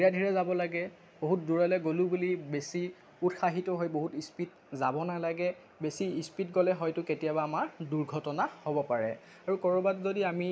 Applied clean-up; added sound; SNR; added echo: none; none; none; none.